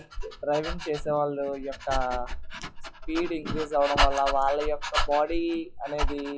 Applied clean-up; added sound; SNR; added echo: classical method log-MMSE.